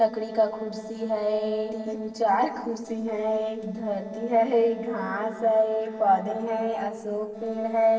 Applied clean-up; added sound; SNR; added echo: neural separator model SepFormer DNS4.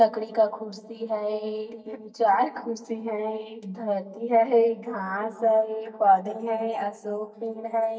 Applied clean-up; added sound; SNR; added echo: neural mask model DeepFilterNet 3.